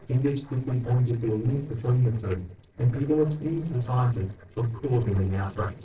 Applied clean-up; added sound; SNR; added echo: neural separator model SepFormer DNS4.